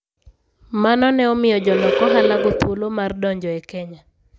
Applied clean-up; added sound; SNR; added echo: none; Animal; -1 dB; none.